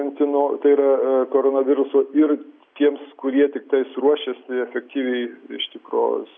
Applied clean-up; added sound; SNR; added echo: none; none; none; none.